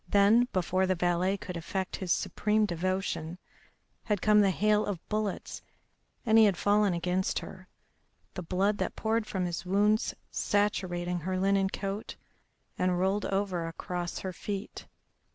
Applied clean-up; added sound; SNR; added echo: none; none; none; none.